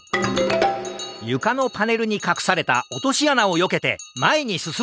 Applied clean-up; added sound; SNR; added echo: none; Bell; 17 dB; none.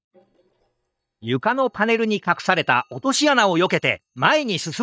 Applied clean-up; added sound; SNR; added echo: neural mask model DeepFilterNet 3.